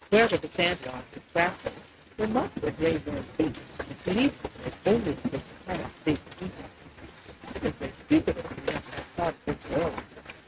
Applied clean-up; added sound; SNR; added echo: neural mask model RNNoise.